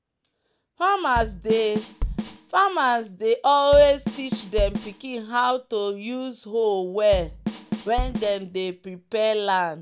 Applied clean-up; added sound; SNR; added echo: none; Bass drum / Snare drum / Drum kit; 8 dB; none.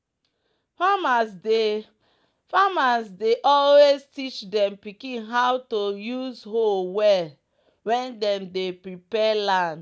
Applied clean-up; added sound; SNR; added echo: none; none; none; none.